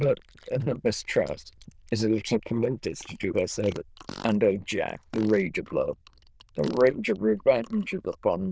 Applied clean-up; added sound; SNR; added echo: neural diffusion model UNIVERSE++.